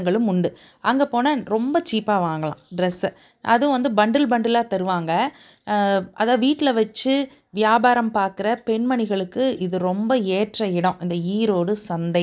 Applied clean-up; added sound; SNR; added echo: none; none; none; none.